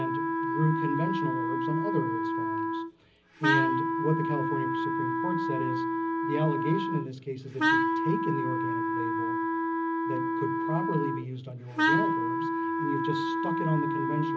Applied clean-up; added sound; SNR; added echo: none; Wind instrument, woodwind instrument; -5 dB; reverberation time 0.4 s.